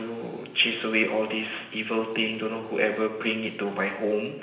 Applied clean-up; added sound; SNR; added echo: none; none; none; reverberation time 0.9 s.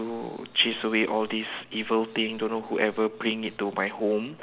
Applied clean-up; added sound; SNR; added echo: none; none; none; none.